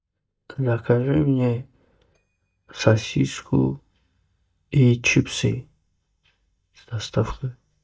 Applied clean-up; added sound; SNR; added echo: neural mask model DeepFilterNet 3.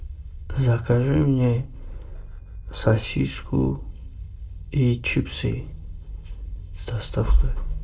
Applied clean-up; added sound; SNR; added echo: neural separator model SepFormer DNS4.